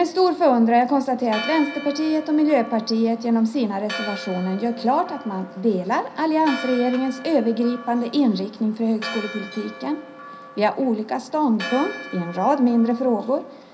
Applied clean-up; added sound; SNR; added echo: none; Church bell; 15 dB; reverberation time 0.4 s.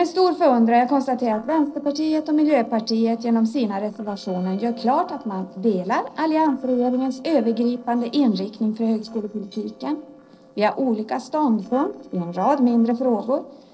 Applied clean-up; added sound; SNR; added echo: neural separator model SepFormer DNS4.